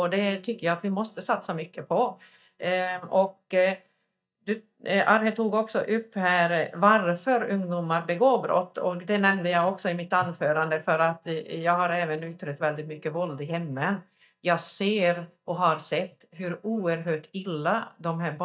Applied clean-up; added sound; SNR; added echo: neural mask model DeepFilterNet 3.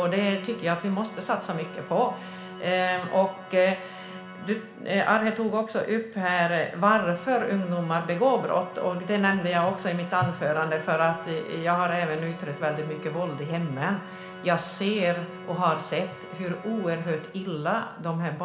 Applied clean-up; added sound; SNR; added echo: none; Organ; 16 dB; reverberation time 0.4 s.